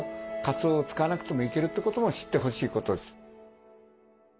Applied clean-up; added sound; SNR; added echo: none; none; none; none.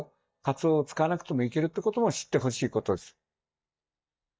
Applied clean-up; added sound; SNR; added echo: neural mask model DeepFilterNet 3.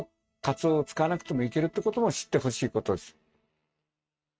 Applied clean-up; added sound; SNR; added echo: neural mask model RNNoise.